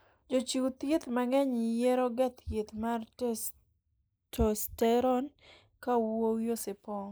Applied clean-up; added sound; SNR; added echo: neural mask model Resemble Enhance denoiser.